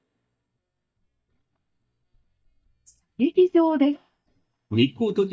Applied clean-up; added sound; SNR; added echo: neural mask model DeepFilterNet 3.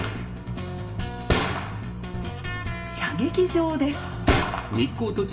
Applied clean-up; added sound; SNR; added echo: none; Chirp, tweet; 11 dB; reverberation time 0.6 s.